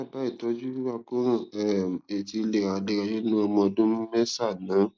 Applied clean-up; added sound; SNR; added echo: neural mask model Resemble Enhance denoiser.